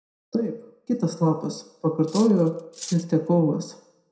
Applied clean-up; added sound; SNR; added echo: none; Cutlery, silverware; 18 dB; reverberation time 0.6 s.